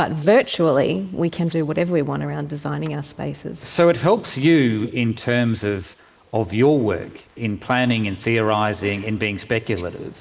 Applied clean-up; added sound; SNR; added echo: neural mask model Resemble Enhance denoiser.